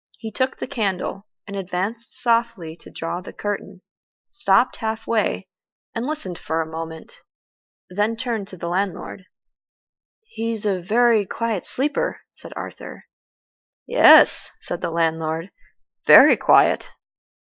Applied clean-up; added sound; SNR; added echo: neural mask model Resemble Enhance denoiser.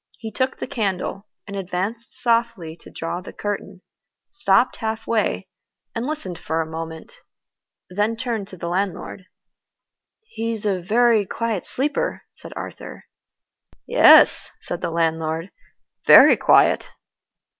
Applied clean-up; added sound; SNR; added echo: none; none; none; none.